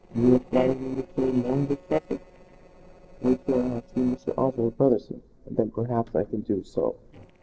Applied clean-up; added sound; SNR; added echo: neural separator model SepFormer DNS4.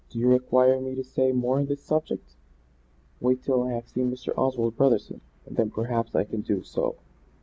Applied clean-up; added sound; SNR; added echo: none; none; none; none.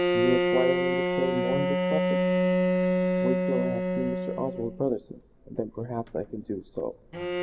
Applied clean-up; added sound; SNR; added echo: none; Bowed string instrument; -4 dB; reverberation time 1.1 s.